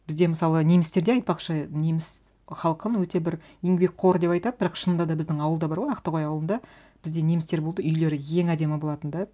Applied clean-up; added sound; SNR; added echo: none; none; none; none.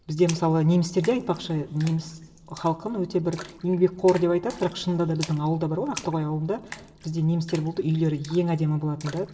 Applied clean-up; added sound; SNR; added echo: none; Splash, splatter; 20 dB; reverberation time 2.4 s.